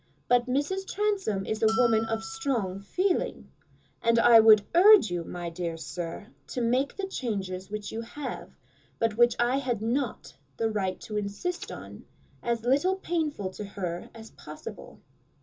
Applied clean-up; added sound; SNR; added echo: none; Bell; 9 dB; reverberation time 0.2 s.